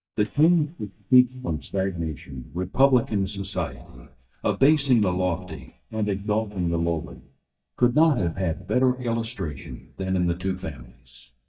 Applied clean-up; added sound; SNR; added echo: neural mask model DeepFilterNet 3.